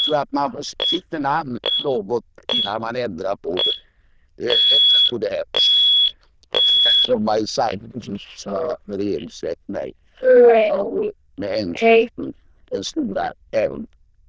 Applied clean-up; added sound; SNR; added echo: neural diffusion model UNIVERSE++.